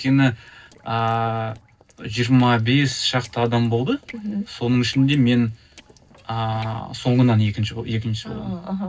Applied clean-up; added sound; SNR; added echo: neural separator model SepFormer DNS4.